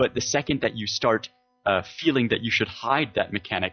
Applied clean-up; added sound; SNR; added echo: classical method log-MMSE.